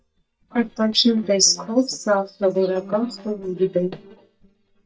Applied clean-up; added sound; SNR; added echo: neural mask model DeepFilterNet 3.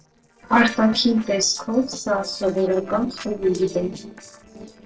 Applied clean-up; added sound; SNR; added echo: neural separator model SepFormer DNS4.